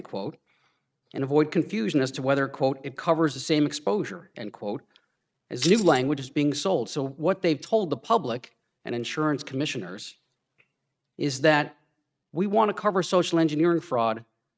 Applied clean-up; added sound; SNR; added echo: neural mask model RNNoise.